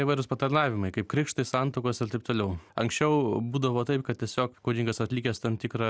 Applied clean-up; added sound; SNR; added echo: none; none; none; none.